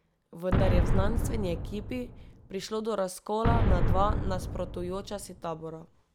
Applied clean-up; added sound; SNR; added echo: none; Boom; -5 dB; none.